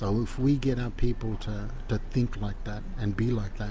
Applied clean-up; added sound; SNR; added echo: none; none; none; none.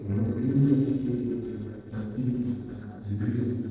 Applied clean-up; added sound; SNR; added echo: neural separator model SepFormer DNS4.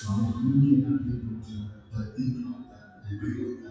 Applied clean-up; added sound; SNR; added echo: classical method WPE with log-MMSE.